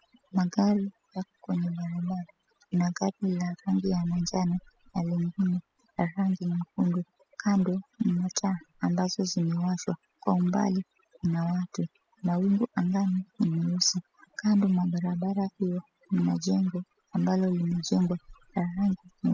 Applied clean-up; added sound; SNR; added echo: classical method spectral subtraction.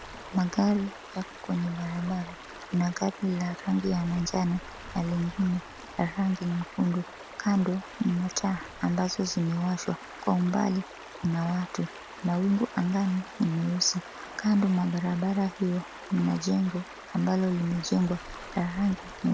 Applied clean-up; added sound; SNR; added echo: none; Stream; 15 dB; none.